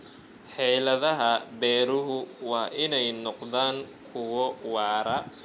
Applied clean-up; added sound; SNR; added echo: none; none; none; none.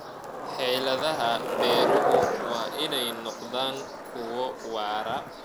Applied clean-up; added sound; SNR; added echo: none; Skateboard; -1 dB; none.